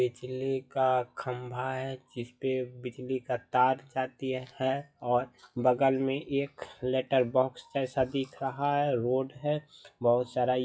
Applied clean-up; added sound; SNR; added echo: classical method WPE with log-MMSE.